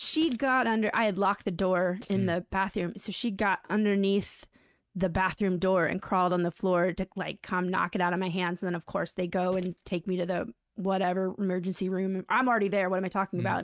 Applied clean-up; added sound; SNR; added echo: neural mask model RNNoise.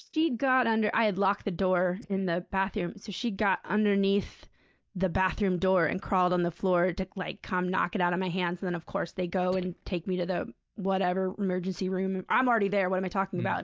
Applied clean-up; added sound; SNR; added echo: neural mask model DeepFilterNet 3.